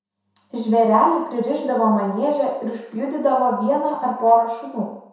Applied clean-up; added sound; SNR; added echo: none; none; none; reverberation time 0.7 s.